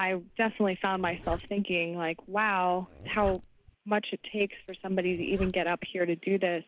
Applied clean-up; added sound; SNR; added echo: none; Zipper (clothing); 15 dB; none.